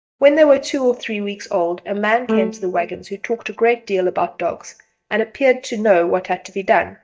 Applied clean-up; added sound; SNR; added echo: neural mask model DeepFilterNet 3.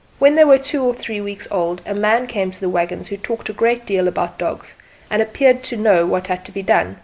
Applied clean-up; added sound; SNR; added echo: none; none; none; none.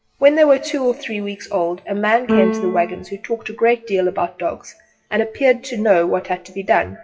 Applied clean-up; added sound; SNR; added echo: classical method WPE with log-MMSE.